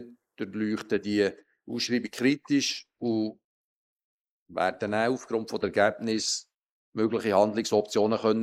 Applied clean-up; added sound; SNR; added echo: neural mask model Resemble Enhance denoiser.